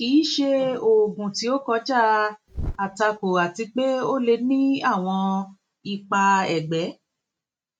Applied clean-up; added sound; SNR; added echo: neural mask model RNNoise.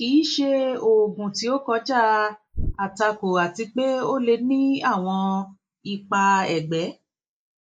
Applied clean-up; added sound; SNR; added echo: neural mask model Resemble Enhance denoiser.